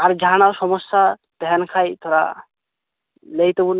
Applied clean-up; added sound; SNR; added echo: none; none; none; none.